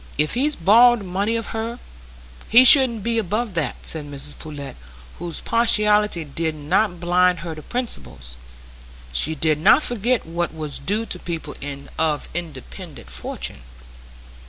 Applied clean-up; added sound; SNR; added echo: none; none; none; none.